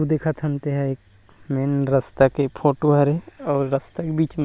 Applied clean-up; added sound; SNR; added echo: none; none; none; none.